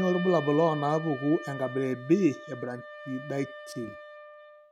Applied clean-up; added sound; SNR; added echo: none; Wind instrument, woodwind instrument; 13 dB; none.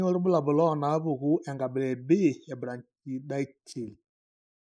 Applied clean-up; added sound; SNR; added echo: neural mask model Resemble Enhance denoiser.